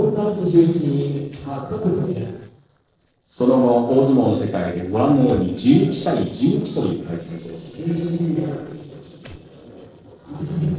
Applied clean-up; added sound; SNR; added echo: neural separator model SepFormer DNS4.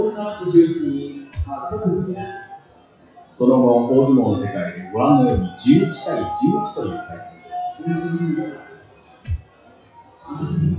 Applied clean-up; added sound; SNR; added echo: classical method WPE with log-MMSE.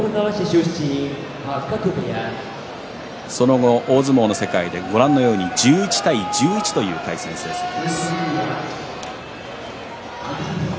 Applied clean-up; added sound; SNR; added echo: none; none; none; none.